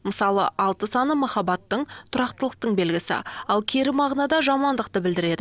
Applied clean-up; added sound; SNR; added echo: none; none; none; none.